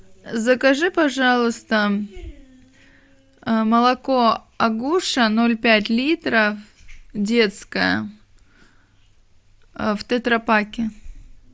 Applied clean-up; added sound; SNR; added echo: none; none; none; none.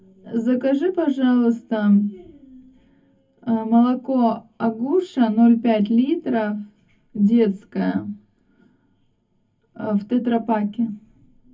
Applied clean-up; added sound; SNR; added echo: none; none; none; reverberation time 0.3 s.